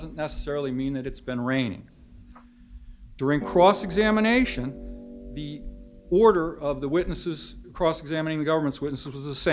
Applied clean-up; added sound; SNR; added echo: none; Harp; 15 dB; none.